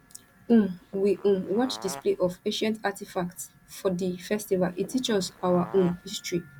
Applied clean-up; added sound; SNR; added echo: none; Fart; 17 dB; none.